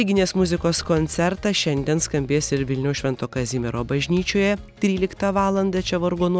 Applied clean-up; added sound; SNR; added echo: none; none; none; none.